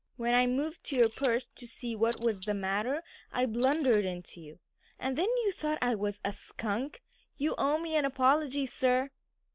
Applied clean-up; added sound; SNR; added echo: neural mask model Resemble Enhance denoiser.